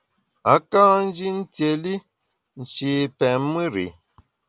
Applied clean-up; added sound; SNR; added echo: none; none; none; none.